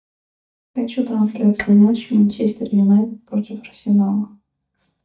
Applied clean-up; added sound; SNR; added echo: neural mask model DeepFilterNet 3.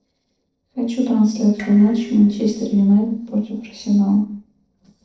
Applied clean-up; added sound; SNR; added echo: neural separator model SepFormer DNS4.